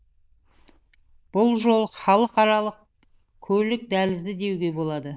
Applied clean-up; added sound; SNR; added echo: neural diffusion model UNIVERSE++.